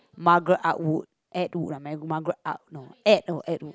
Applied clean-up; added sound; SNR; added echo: none; none; none; none.